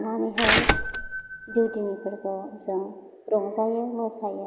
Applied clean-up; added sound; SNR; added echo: none; Bell / Mechanisms; -4 dB; none.